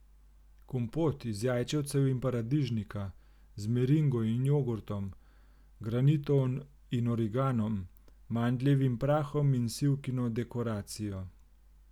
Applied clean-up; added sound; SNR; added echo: none; none; none; none.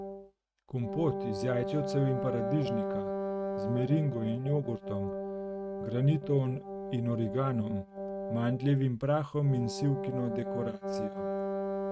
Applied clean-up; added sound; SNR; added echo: neural mask model RNNoise.